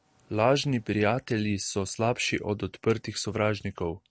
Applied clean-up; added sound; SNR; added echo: none; none; none; none.